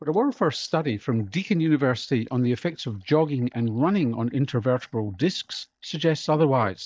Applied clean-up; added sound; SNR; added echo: neural mask model DeepFilterNet 3.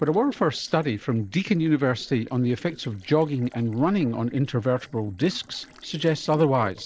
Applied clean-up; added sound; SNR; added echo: neural separator model SepFormer DNS4.